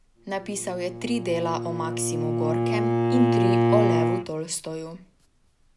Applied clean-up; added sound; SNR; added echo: none; Bowed string instrument; -3 dB; none.